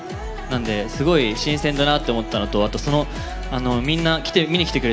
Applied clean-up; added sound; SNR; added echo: none; none; none; none.